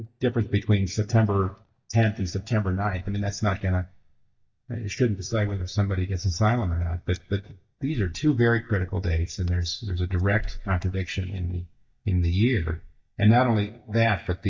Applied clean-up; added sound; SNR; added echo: neural mask model DeepFilterNet 3.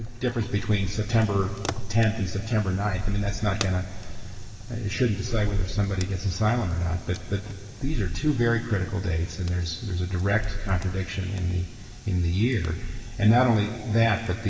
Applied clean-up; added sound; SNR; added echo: none; Fire; 12 dB; reverberation time 2.7 s.